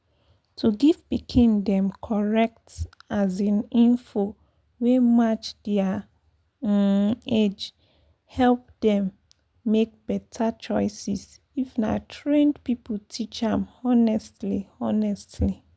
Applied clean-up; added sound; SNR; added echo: none; none; none; none.